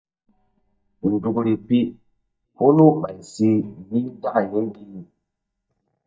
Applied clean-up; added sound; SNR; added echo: neural mask model DeepFilterNet 3.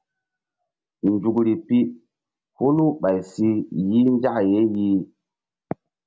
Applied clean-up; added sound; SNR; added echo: none; none; none; none.